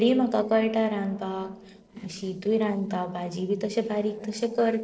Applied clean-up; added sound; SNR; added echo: neural separator model SepFormer DNS4.